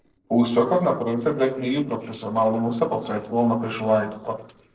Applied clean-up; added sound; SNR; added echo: neural separator model SepFormer DNS4.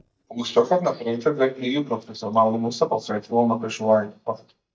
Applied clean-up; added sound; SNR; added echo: neural mask model DeepFilterNet 3.